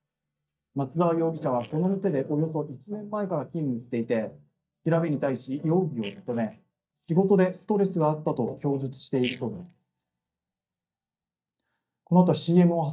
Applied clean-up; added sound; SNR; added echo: neural mask model DeepFilterNet 3.